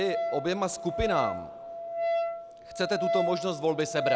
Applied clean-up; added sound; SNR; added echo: none; Wind instrument, woodwind instrument; 1 dB; none.